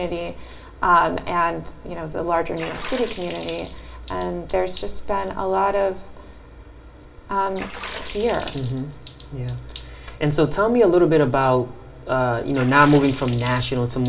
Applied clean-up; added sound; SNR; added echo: none; Water / Splash, splatter; 20 dB; reverberation time 0.7 s.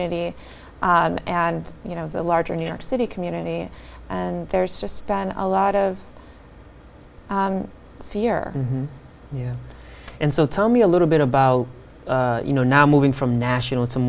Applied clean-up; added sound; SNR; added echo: none; none; none; none.